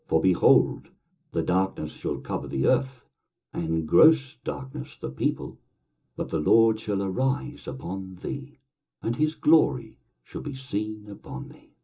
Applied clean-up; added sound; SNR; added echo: none; none; none; reverberation time 0.2 s.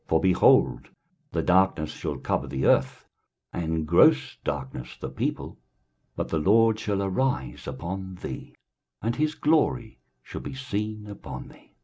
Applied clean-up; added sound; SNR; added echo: none; none; none; none.